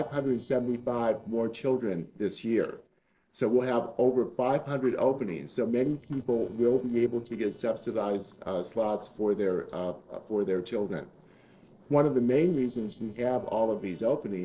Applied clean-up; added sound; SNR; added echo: neural separator model SepFormer DNS4.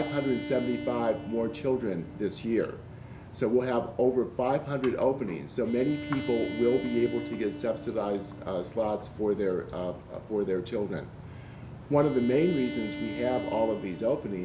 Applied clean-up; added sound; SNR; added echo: none; Bowed string instrument; 12 dB; none.